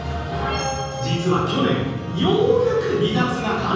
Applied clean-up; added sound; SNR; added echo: none; none; none; reverberation time 1.3 s.